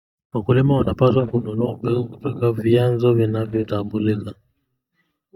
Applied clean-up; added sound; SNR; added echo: neural mask model DeepFilterNet 3.